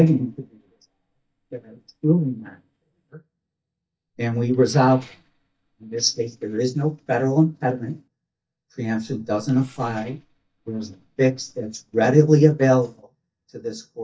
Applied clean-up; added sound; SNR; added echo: neural mask model DeepFilterNet 3.